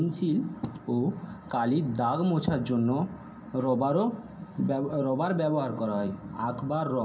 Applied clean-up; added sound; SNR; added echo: none; none; none; reverberation time 0.3 s.